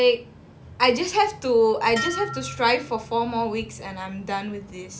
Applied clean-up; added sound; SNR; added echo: none; Dishes, pots, and pans; 13 dB; none.